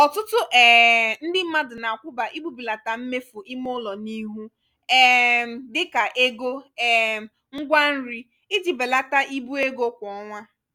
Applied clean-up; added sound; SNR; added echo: none; none; none; none.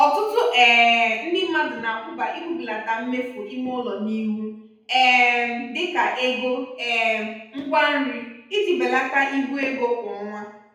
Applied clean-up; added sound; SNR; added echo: none; none; none; reverberation time 0.8 s.